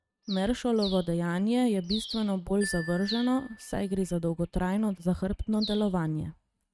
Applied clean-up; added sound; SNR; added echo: neural mask model RNNoise.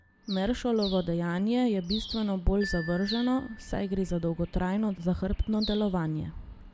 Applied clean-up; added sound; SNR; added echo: none; Marimba, xylophone + Bird; 15 dB; none.